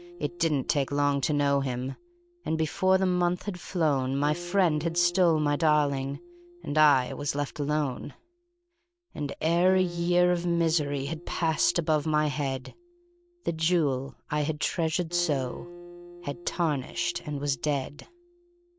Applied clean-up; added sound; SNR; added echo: none; Acoustic guitar; 19 dB; none.